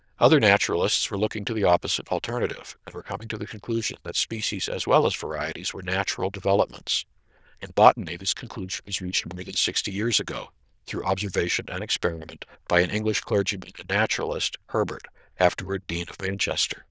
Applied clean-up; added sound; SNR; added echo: neural diffusion model UNIVERSE++.